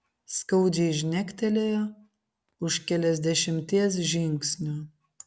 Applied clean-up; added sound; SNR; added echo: none; none; none; none.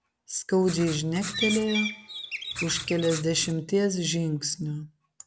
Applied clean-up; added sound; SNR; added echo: none; Writing + Bird; 7 dB; none.